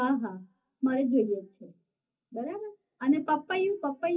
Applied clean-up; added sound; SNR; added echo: none; none; none; reverberation time 0.3 s.